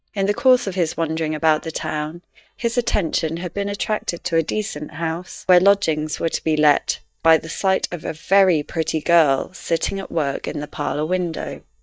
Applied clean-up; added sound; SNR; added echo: neural mask model DeepFilterNet 3.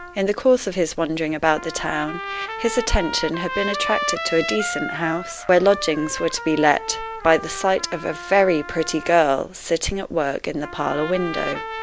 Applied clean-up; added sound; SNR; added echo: none; Trumpet; 10 dB; none.